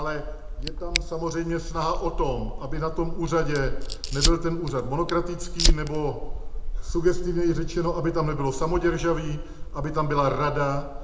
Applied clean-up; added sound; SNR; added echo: none; Fire; 1 dB; reverberation time 0.6 s.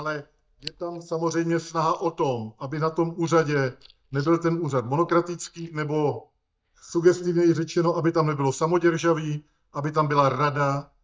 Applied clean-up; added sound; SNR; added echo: neural mask model DeepFilterNet 3.